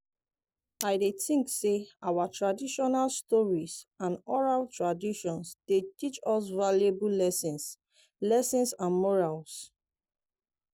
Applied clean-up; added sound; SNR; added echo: none; Cutlery, silverware; 17 dB; none.